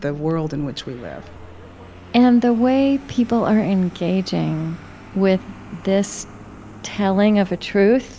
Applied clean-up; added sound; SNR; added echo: none; Vehicle; 20 dB; none.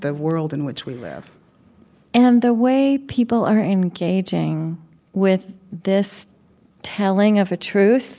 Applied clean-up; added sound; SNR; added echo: none; none; none; none.